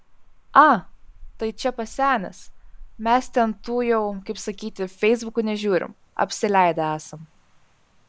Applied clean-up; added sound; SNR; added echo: none; Rain; 20 dB; none.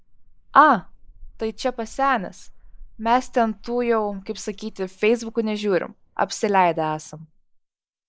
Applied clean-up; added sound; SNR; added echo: neural mask model Resemble Enhance denoiser.